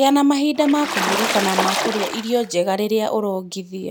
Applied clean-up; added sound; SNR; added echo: none; Water / Splash, splatter; 3 dB; none.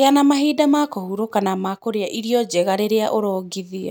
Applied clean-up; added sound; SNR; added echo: none; none; none; none.